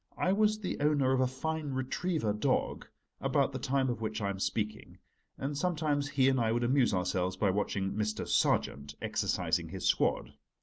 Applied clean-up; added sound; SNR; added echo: none; none; none; none.